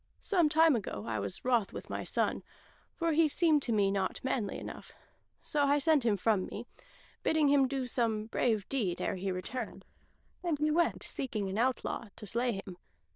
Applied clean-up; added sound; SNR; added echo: neural diffusion model UNIVERSE++.